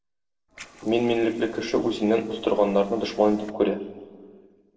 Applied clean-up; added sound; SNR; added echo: neural separator model SepFormer DNS4.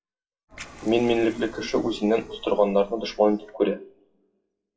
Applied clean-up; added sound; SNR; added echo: classical method WPE with log-MMSE.